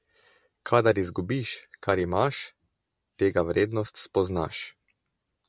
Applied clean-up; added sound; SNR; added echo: none; none; none; none.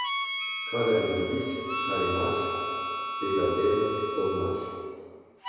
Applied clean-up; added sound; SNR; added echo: none; Harmonica; 4 dB; reverberation time 2.2 s.